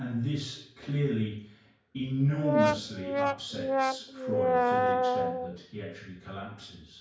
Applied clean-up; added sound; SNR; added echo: none; Brass instrument; -5 dB; reverberation time 0.5 s.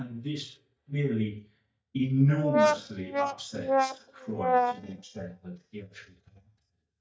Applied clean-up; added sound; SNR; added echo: neural mask model DeepFilterNet 3.